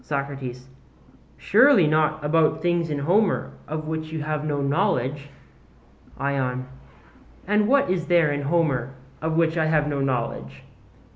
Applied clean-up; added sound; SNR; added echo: none; none; none; none.